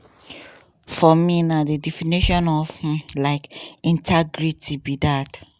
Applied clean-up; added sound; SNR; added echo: none; Bass drum; 9 dB; none.